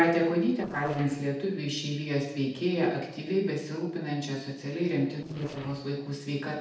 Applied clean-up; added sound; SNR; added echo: neural separator model SepFormer DNS4.